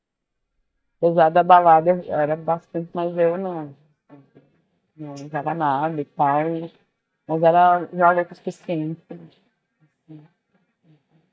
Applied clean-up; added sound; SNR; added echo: neural mask model DeepFilterNet 3.